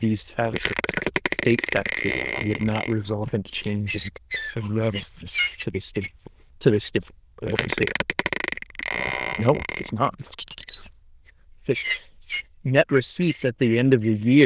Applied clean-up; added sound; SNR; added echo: neural diffusion model UNIVERSE++.